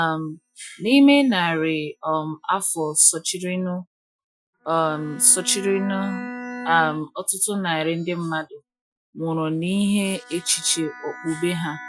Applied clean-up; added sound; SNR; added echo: classical method Wiener filter.